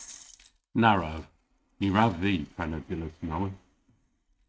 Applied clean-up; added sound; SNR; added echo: neural mask model RNNoise.